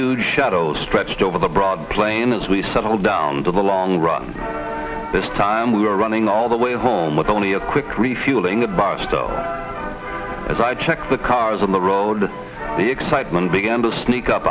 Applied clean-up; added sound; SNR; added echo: none; none; none; none.